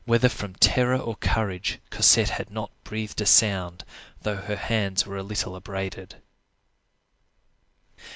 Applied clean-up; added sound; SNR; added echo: none; none; none; none.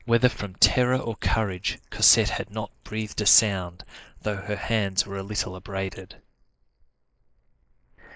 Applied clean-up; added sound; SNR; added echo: neural mask model Resemble Enhance denoiser.